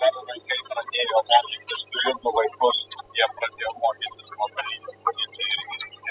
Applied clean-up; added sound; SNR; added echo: classical method spectral subtraction.